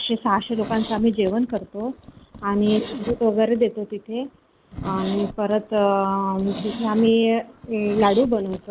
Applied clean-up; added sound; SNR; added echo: none; Zipper (clothing); 14 dB; none.